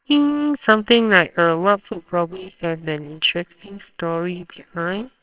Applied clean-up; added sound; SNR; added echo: neural separator model SepFormer WHAMR!.